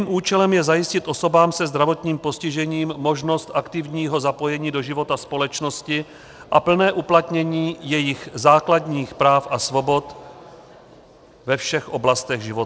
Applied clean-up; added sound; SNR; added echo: none; none; none; none.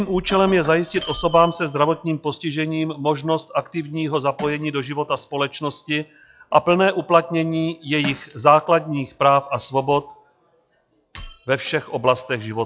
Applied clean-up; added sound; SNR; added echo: classical method log-MMSE.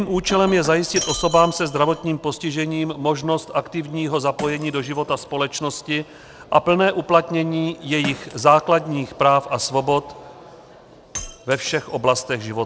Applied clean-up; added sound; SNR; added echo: none; Shatter; 17 dB; none.